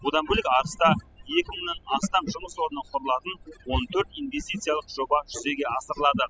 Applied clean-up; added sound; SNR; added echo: classical method spectral subtraction.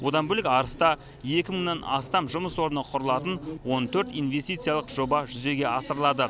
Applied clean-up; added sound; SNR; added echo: none; none; none; none.